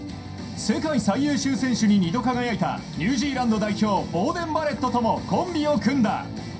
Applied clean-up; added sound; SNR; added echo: none; none; none; reverberation time 0.3 s.